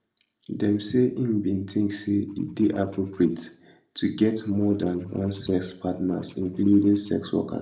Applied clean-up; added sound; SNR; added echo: neural separator model SepFormer DNS4.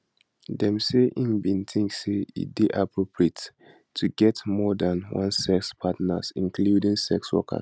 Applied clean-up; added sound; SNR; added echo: none; none; none; none.